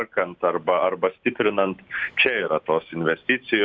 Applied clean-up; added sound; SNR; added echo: none; none; none; none.